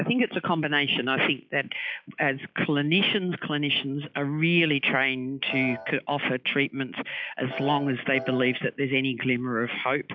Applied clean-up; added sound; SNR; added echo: classical method log-MMSE.